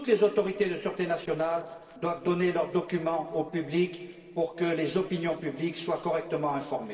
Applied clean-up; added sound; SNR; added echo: neural separator model SepFormer DNS4.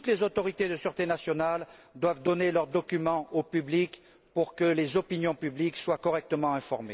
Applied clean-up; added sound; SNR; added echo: none; none; none; none.